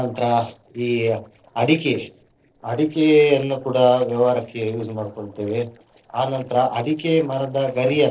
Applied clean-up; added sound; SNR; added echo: neural separator model SepFormer DNS4.